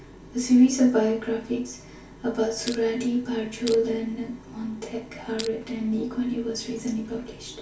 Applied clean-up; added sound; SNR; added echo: none; Crushing; 13 dB; reverberation time 0.2 s.